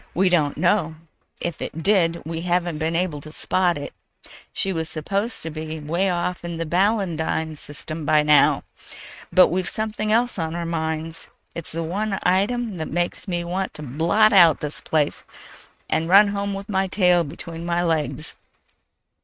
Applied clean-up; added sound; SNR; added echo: neural mask model RNNoise.